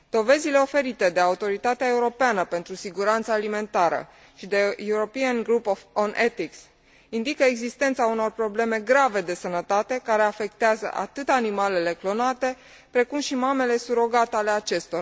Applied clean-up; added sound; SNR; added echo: none; none; none; none.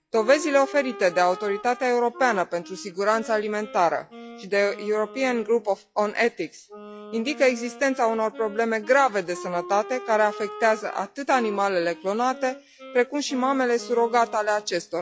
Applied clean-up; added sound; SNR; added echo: classical method log-MMSE.